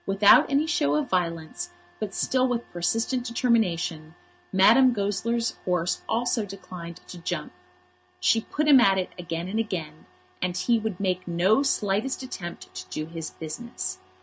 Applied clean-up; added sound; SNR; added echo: none; none; none; none.